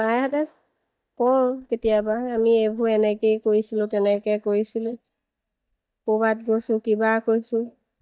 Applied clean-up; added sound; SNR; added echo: neural mask model DeepFilterNet 3.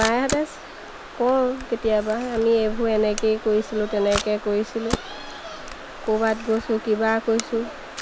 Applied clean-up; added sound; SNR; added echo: none; Camera; 11 dB; none.